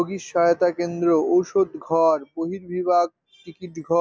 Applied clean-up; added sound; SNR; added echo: none; none; none; none.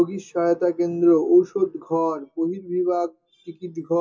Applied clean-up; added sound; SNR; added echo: none; none; none; reverberation time 0.2 s.